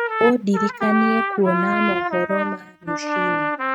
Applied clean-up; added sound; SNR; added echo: neural mask model RNNoise.